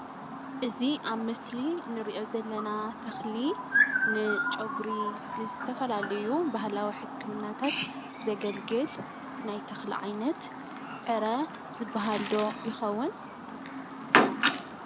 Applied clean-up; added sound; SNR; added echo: none; Chirp, tweet; 0 dB; none.